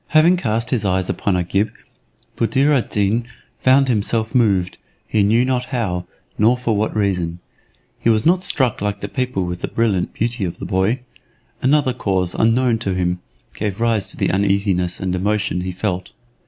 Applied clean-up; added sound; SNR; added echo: none; none; none; none.